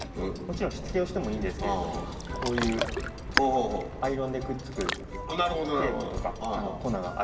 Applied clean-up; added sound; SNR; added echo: none; Ocean; 6 dB; reverberation time 2.0 s.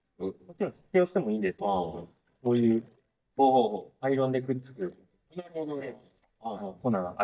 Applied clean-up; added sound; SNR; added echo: neural mask model DeepFilterNet 3.